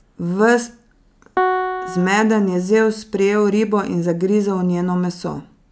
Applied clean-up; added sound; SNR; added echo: none; Piano; 7 dB; none.